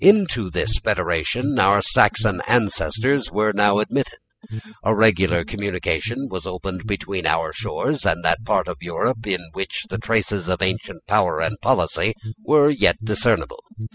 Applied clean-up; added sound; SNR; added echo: classical method spectral subtraction.